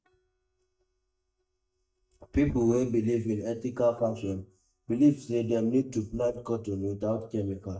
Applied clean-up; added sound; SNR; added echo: neural mask model DeepFilterNet 3.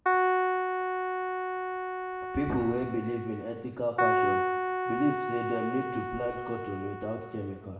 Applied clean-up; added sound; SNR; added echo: none; Keyboard (musical); -3 dB; reverberation time 0.9 s.